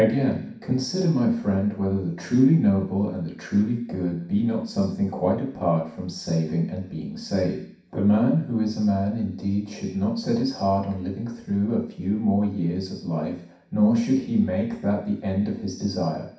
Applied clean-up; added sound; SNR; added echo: none; none; none; reverberation time 0.6 s.